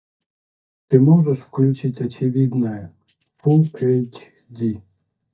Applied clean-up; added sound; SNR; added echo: neural mask model DeepFilterNet 3.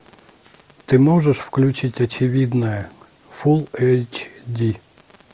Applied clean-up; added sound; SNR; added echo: none; none; none; none.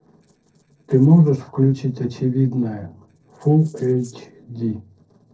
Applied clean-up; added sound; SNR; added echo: neural separator model SepFormer DNS4.